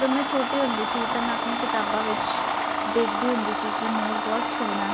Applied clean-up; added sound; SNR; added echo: none; Domestic sounds, home sounds; -2 dB; none.